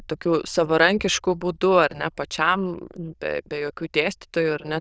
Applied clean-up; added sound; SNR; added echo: neural diffusion model UNIVERSE++.